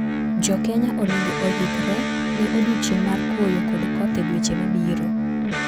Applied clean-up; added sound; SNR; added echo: none; Electric guitar; -2 dB; none.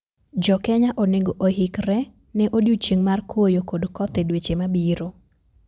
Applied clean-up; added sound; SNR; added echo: none; none; none; none.